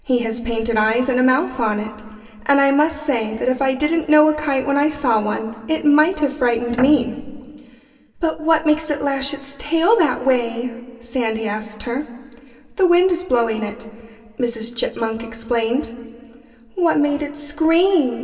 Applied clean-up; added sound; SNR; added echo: none; Guitar; 13 dB; reverberation time 2.0 s.